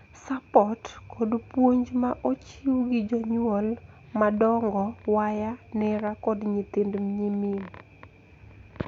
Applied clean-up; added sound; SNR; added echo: none; none; none; none.